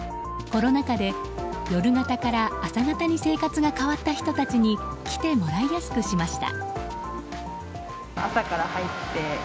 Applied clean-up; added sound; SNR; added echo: none; none; none; none.